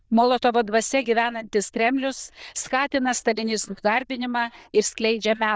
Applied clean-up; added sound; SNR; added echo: neural diffusion model UNIVERSE++.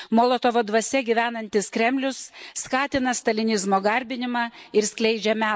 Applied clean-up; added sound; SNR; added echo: neural mask model Resemble Enhance denoiser.